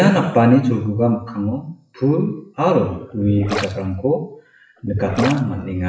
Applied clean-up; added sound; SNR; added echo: classical method WPE with log-MMSE.